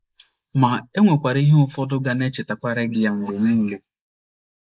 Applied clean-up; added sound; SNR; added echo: neural mask model Resemble Enhance denoiser.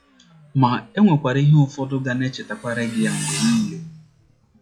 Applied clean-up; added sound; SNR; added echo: classical method log-MMSE.